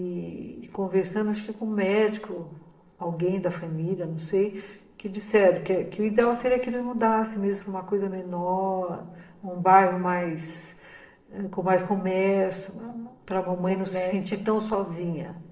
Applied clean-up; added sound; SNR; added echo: neural separator model SepFormer DNS4.